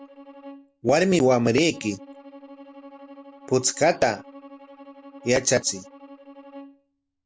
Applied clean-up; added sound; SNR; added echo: none; Bowed string instrument; 20 dB; none.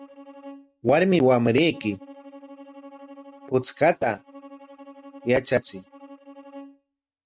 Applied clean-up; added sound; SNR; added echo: neural mask model RNNoise.